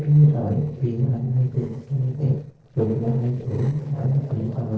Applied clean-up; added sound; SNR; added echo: neural separator model SepFormer DNS4.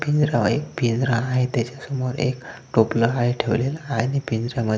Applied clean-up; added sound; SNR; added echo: none; none; none; none.